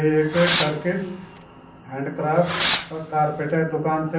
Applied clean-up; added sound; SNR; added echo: none; Fireworks; 7 dB; reverberation time 0.6 s.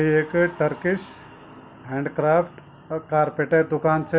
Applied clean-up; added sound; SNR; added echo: none; none; none; none.